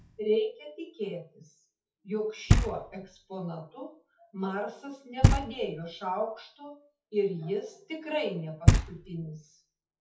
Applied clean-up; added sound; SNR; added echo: classical method WPE with log-MMSE.